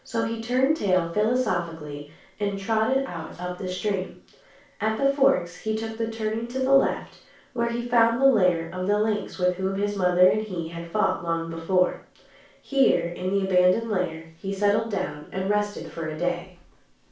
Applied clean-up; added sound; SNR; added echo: none; none; none; reverberation time 0.3 s.